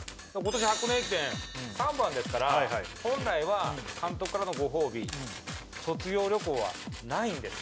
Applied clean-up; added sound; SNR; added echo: none; Tools; 13 dB; none.